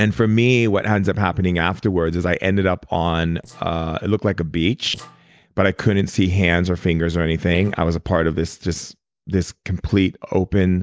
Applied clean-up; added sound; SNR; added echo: neural separator model SepFormer DNS4.